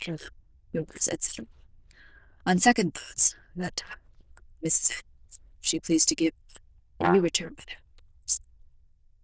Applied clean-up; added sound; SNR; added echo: neural diffusion model UNIVERSE++.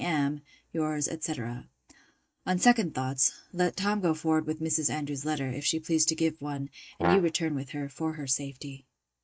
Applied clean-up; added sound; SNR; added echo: neural mask model RNNoise.